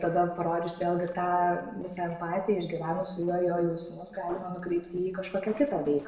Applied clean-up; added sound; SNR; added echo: neural separator model SepFormer DNS4.